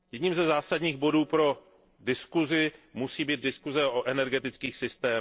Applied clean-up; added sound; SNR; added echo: neural separator model SepFormer DNS4.